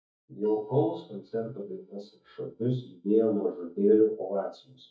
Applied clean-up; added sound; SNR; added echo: neural mask model DeepFilterNet 3.